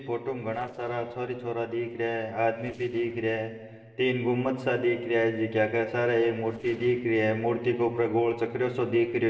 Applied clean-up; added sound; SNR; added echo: neural separator model SepFormer DNS4.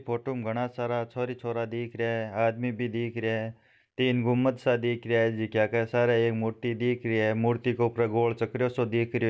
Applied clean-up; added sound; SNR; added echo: none; none; none; none.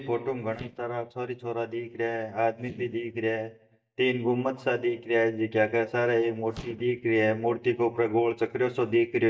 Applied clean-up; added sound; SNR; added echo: neural mask model DeepFilterNet 3.